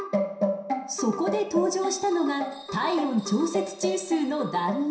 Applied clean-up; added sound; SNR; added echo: none; none; none; reverberation time 0.7 s.